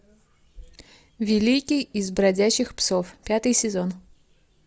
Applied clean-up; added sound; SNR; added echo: none; none; none; none.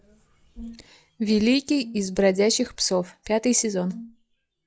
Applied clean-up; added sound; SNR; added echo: classical method log-MMSE.